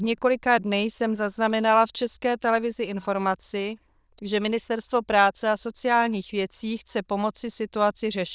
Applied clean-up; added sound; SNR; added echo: neural diffusion model UNIVERSE++.